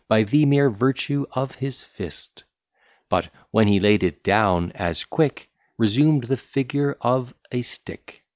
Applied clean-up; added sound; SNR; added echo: none; none; none; none.